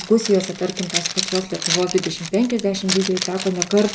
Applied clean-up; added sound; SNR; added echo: none; Zipper (clothing); 6 dB; none.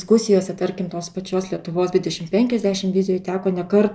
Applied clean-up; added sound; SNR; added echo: none; none; none; none.